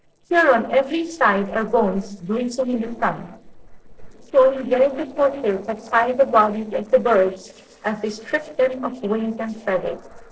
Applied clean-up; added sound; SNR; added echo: neural separator model SepFormer DNS4.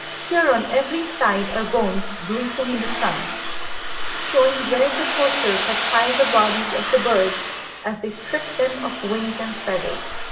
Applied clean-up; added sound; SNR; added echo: none; Domestic sounds, home sounds; 2 dB; reverberation time 0.8 s.